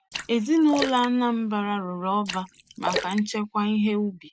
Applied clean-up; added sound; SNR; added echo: none; Splash, splatter; 11 dB; none.